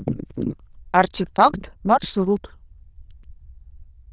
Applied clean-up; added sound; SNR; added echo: neural diffusion model UNIVERSE++.